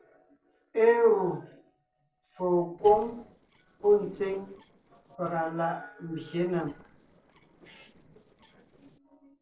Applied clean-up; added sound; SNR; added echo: neural separator model SepFormer DNS4.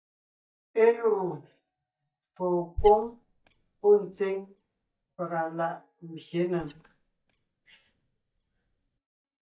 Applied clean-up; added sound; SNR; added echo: neural mask model DeepFilterNet 3.